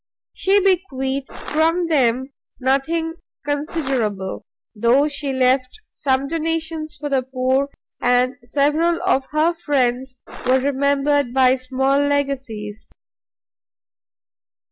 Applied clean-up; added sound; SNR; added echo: none; Crushing; 10 dB; none.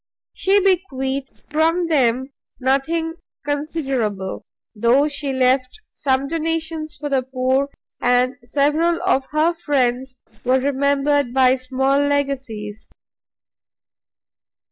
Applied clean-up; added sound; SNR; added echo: neural separator model SepFormer DNS4.